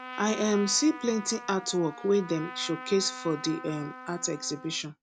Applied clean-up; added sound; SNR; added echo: none; Trumpet; 13 dB; none.